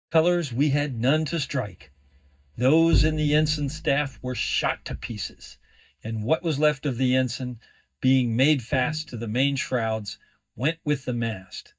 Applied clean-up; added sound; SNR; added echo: neural mask model DeepFilterNet 3.